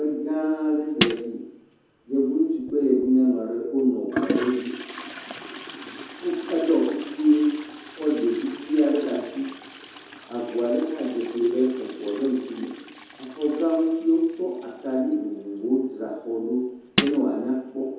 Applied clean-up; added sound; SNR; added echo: none; Toilet flush; 11 dB; reverberation time 0.8 s.